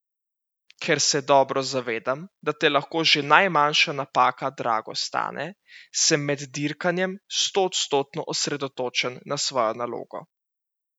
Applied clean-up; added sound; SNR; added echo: none; none; none; none.